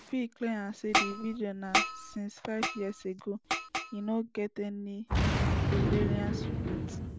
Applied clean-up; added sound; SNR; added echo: none; Boom; -4 dB; none.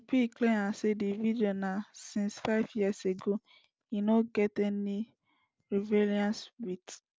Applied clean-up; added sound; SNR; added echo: none; none; none; none.